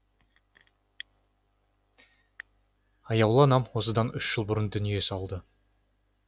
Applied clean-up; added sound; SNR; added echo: none; none; none; none.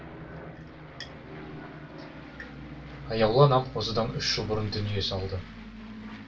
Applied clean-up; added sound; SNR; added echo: none; Aircraft; 12 dB; reverberation time 0.2 s.